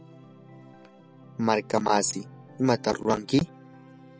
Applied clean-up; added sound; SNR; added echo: none; Organ; 19 dB; none.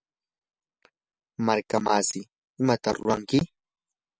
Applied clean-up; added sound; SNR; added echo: none; none; none; none.